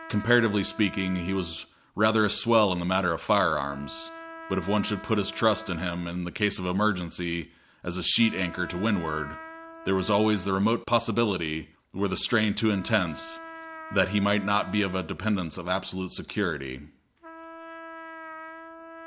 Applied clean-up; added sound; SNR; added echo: none; Trumpet; 17 dB; none.